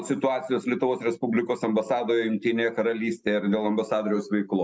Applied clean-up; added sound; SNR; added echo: none; none; none; none.